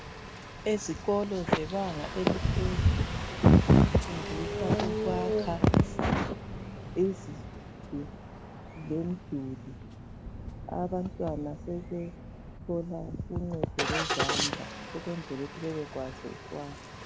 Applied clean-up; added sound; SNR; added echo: none; Engine starting + Thunder; 6 dB; none.